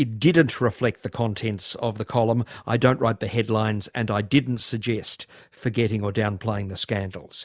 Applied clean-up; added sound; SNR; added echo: none; none; none; none.